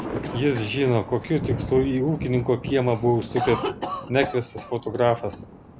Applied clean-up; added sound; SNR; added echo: none; Cough + Thunder; 8 dB; none.